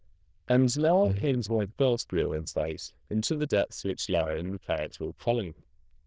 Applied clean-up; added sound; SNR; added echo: neural diffusion model UNIVERSE++.